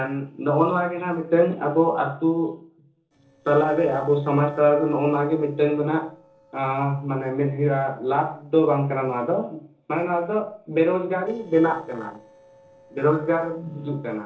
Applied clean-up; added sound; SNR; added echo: neural separator model SepFormer DNS4.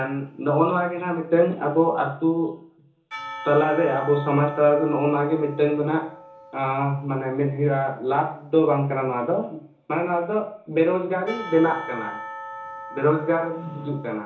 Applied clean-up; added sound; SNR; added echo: none; Church bell / Percussion; 17 dB; reverberation time 0.7 s.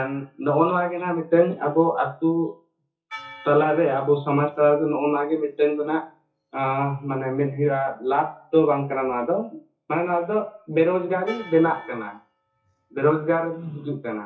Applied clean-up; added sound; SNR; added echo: classical method WPE with log-MMSE.